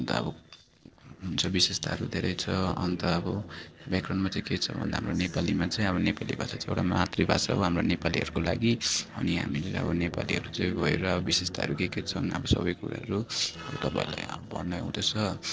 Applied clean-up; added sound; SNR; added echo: neural separator model SepFormer DNS4.